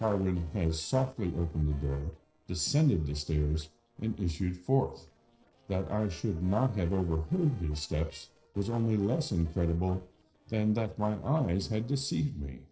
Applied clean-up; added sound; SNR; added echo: neural separator model SepFormer DNS4.